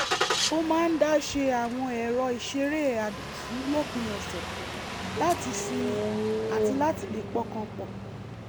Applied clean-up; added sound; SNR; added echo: none; Engine starting; 3 dB; none.